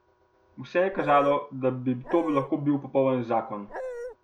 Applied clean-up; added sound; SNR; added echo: none; Dog; 9 dB; none.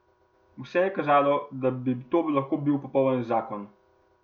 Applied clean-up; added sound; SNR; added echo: none; none; none; none.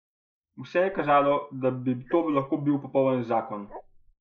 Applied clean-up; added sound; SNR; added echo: neural mask model Resemble Enhance denoiser.